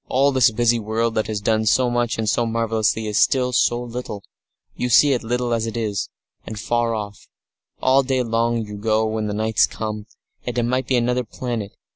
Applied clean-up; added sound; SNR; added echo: none; none; none; none.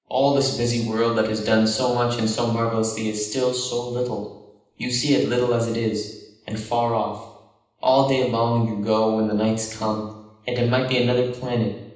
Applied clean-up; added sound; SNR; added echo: none; none; none; reverberation time 0.9 s.